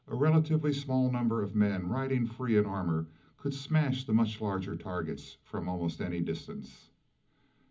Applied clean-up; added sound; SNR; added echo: none; none; none; reverberation time 0.4 s.